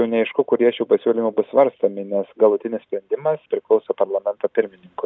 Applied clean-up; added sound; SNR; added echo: none; none; none; none.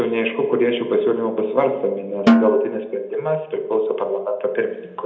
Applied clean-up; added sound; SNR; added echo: none; Snare drum; 0 dB; reverberation time 0.8 s.